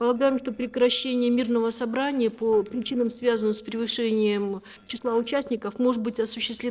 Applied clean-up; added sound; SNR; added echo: neural separator model SepFormer DNS4.